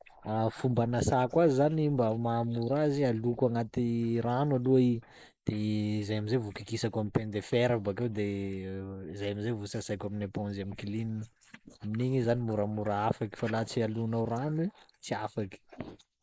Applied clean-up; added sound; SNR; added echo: neural mask model Resemble Enhance denoiser.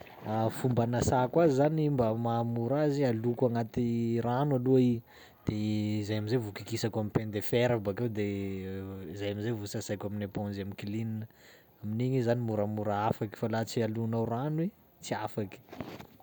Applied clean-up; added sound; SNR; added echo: none; none; none; none.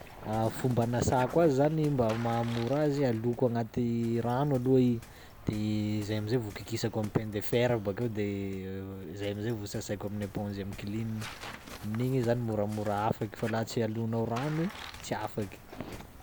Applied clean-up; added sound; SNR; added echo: none; Waves, surf + Tearing; 17 dB; none.